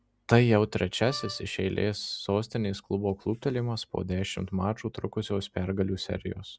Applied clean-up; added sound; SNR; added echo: none; Wind instrument, woodwind instrument; 17 dB; none.